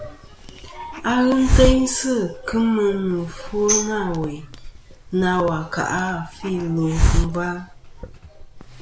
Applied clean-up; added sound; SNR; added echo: none; Hiss + Tambourine; 3 dB; none.